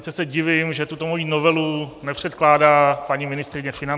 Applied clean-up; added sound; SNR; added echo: none; none; none; none.